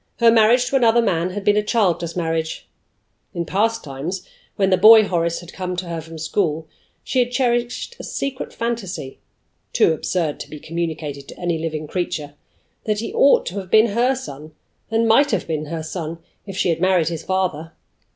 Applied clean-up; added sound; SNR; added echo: none; none; none; none.